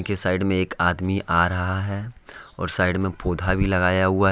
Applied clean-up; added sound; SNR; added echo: none; none; none; none.